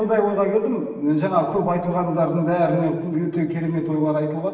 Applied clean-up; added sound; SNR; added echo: none; none; none; reverberation time 1.3 s.